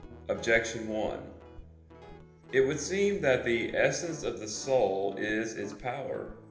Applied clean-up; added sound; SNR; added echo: none; Guitar; 17 dB; reverberation time 0.8 s.